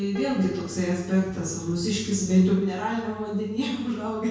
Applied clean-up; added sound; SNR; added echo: none; Piano; 20 dB; reverberation time 0.6 s.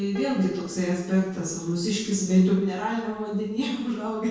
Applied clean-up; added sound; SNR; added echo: neural separator model SepFormer DNS4.